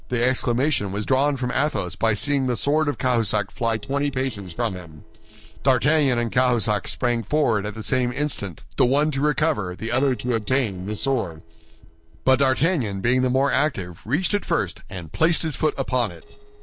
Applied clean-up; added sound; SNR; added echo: neural separator model SepFormer DNS4.